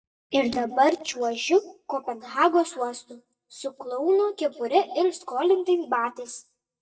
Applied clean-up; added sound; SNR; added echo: neural mask model DeepFilterNet 3.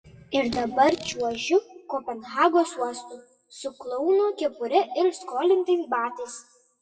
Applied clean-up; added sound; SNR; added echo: classical method WPE with log-MMSE.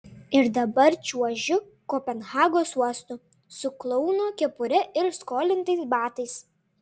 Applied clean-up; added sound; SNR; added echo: none; none; none; none.